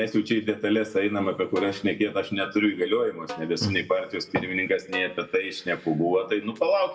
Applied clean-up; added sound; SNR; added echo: none; Snare drum; 19 dB; reverberation time 0.6 s.